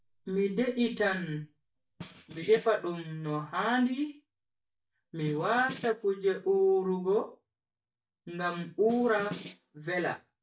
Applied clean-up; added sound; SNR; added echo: neural mask model DeepFilterNet 3.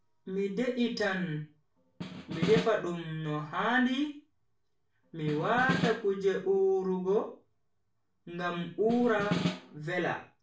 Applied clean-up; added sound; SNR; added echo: none; Snare drum; 4 dB; reverberation time 0.3 s.